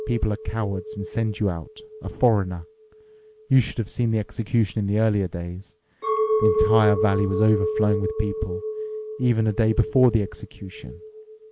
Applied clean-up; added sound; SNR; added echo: none; Chink, clink; 6 dB; none.